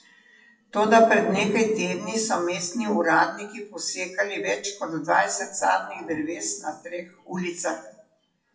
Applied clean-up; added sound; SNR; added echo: classical method WPE with log-MMSE.